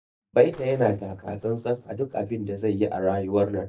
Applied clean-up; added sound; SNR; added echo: neural mask model DeepFilterNet 3.